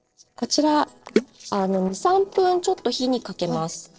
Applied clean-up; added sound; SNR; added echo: neural separator model SepFormer DNS4.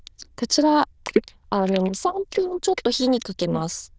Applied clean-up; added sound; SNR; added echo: neural diffusion model UNIVERSE++.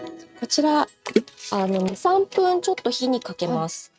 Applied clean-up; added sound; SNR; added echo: neural mask model RNNoise.